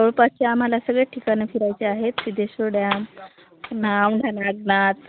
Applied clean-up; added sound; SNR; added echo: none; none; none; none.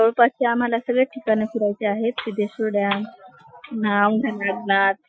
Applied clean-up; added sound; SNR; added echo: classical method Wiener filter.